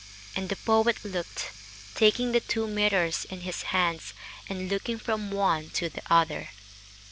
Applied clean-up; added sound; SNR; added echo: none; Water tap, faucet; 19 dB; none.